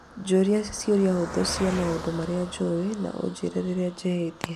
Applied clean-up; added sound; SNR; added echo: none; Car passing by; 13 dB; none.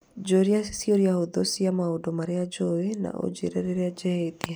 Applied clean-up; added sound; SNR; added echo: none; none; none; none.